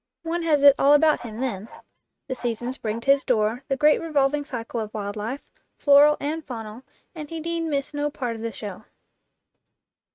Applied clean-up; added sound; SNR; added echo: neural mask model RNNoise.